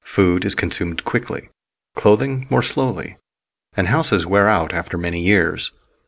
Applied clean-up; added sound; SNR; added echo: none; none; none; none.